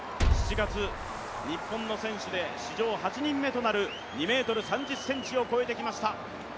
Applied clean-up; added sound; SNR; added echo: none; Liquid; 2 dB; none.